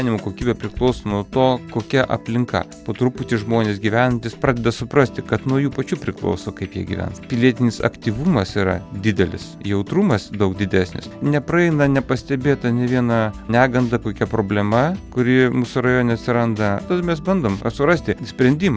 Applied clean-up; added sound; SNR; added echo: none; none; none; none.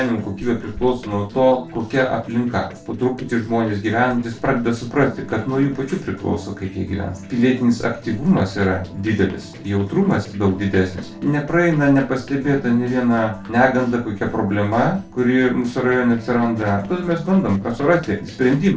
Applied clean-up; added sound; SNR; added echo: neural separator model SepFormer DNS4.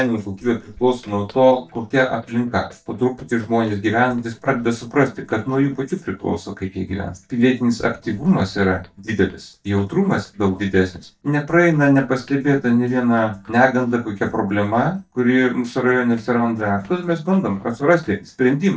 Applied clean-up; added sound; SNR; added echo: neural mask model DeepFilterNet 3.